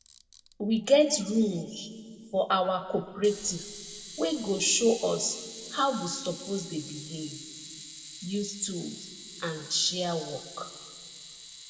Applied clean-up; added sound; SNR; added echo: none; Camera; 15 dB; reverberation time 1.7 s.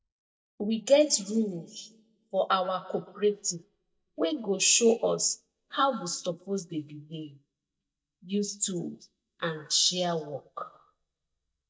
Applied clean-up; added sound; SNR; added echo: neural mask model DeepFilterNet 3.